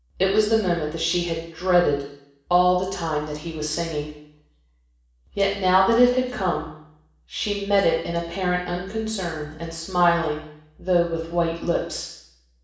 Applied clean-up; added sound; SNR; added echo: none; none; none; reverberation time 0.7 s.